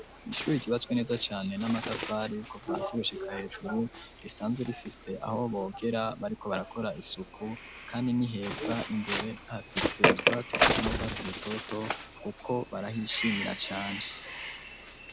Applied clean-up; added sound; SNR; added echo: none; Bird; -1 dB; none.